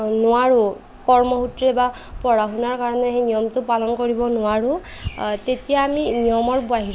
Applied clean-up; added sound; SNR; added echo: none; none; none; none.